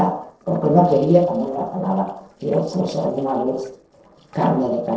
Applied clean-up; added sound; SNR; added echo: neural separator model SepFormer DNS4.